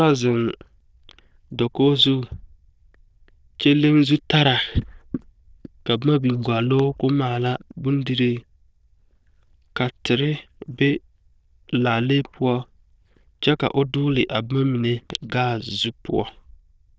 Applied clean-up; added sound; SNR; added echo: neural diffusion model UNIVERSE++.